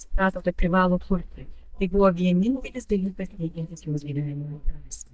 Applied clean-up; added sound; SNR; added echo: neural mask model DeepFilterNet 3.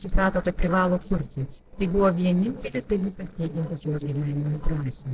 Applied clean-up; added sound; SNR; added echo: neural separator model SepFormer DNS4.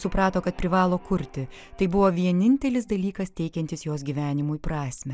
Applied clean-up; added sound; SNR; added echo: none; none; none; none.